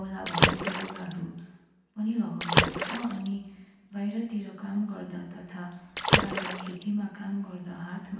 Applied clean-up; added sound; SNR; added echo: none; Water / Splash, splatter; -5 dB; reverberation time 0.9 s.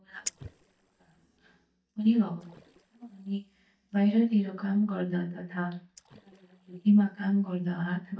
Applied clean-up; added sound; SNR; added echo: neural mask model DeepFilterNet 3.